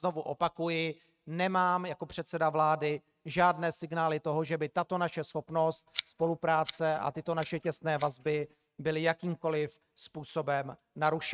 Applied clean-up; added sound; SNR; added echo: neural mask model RNNoise.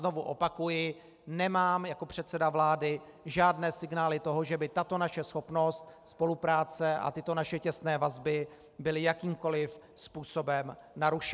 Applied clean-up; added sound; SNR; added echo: none; none; none; none.